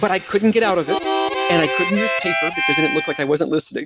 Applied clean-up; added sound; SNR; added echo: none; Harmonica; 2 dB; none.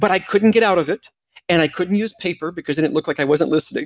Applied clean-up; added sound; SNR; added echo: none; none; none; none.